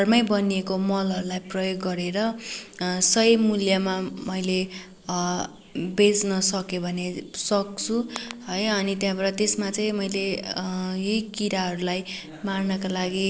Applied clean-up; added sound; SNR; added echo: neural separator model SepFormer DNS4.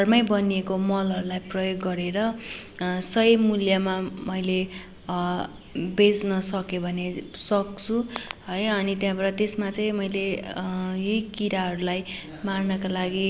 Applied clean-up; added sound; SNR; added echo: none; none; none; none.